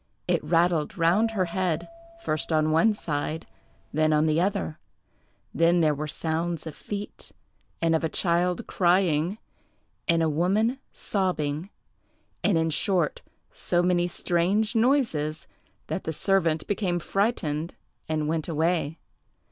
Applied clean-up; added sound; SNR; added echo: none; Bell; 17 dB; none.